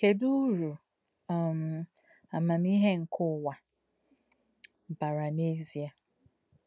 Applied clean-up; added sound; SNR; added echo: none; none; none; none.